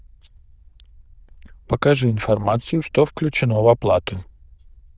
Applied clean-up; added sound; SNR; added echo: neural diffusion model UNIVERSE++.